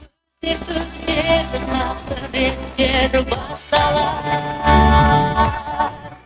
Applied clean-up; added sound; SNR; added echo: neural mask model RNNoise.